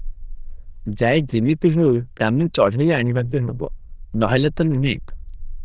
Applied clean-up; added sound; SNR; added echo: neural diffusion model UNIVERSE++.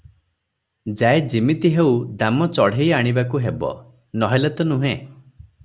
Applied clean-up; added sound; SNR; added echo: none; none; none; none.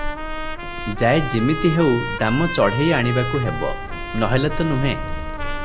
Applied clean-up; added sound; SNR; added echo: none; Zipper (clothing) + Trumpet; 5 dB; none.